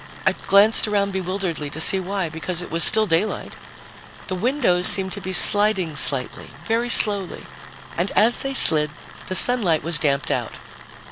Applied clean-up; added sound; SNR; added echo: none; Tools; 16 dB; none.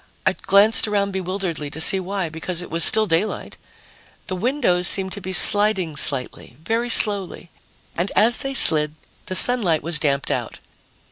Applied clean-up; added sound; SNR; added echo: none; none; none; none.